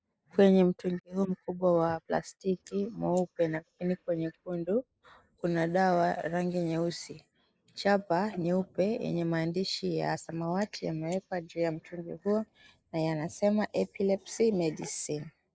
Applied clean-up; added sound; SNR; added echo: neural mask model Resemble Enhance denoiser.